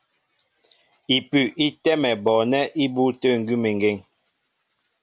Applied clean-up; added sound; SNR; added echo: none; none; none; none.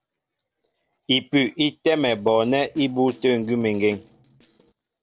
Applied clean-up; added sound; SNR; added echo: neural separator model SepFormer DNS4.